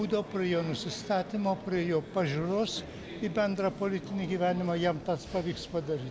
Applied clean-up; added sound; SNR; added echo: none; none; none; none.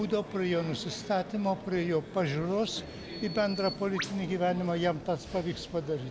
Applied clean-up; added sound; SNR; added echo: none; Bird vocalization, bird call, bird song; 18 dB; none.